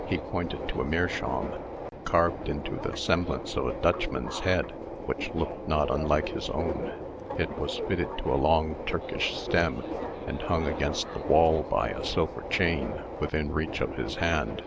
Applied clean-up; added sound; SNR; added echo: none; Subway, metro, underground; 7 dB; none.